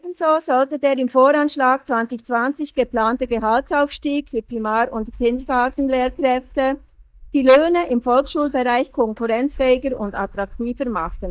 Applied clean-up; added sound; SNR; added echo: neural mask model DeepFilterNet 3.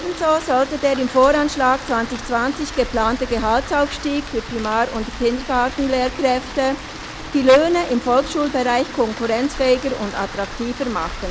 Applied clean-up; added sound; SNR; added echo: none; Rain; 12 dB; none.